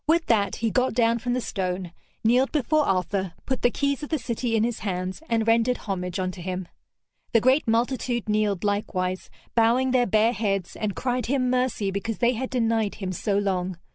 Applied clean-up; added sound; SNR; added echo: none; none; none; none.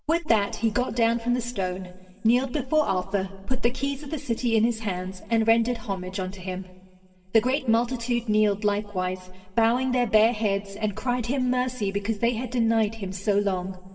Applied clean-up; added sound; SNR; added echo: none; none; none; reverberation time 2.1 s.